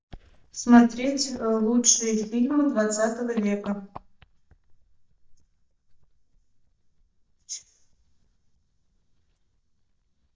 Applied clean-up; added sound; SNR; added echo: neural mask model DeepFilterNet 3.